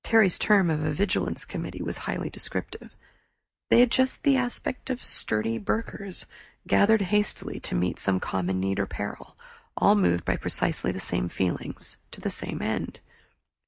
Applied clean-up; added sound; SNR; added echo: none; none; none; none.